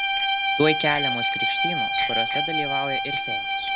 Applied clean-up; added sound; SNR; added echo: none; Bicycle bell + Bowed string instrument; -4 dB; none.